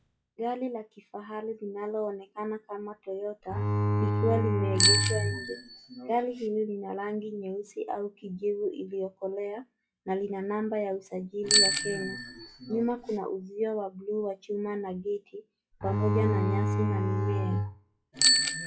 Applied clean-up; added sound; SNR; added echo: classical method log-MMSE.